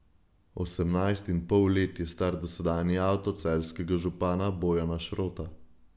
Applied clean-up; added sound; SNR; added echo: none; none; none; none.